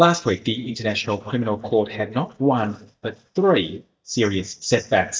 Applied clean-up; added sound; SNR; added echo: neural mask model DeepFilterNet 3.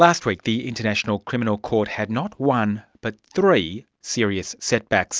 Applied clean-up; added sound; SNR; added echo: none; none; none; none.